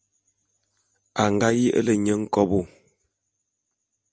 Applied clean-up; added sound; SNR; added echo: none; none; none; none.